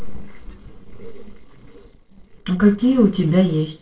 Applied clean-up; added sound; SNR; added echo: neural separator model SepFormer DNS4.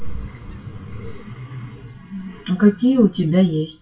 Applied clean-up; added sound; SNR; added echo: classical method WPE with log-MMSE.